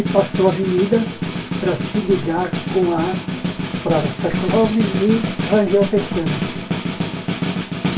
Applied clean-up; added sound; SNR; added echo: none; Snare drum; 3 dB; reverberation time 0.2 s.